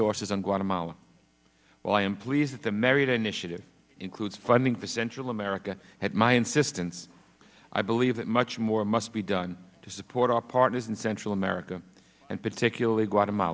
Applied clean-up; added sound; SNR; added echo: none; none; none; none.